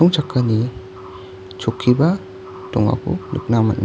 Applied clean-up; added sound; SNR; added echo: none; none; none; none.